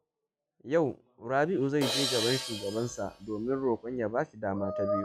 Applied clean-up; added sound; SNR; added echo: classical method log-MMSE.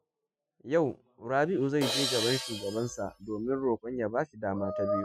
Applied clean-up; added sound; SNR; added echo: classical method Wiener filter.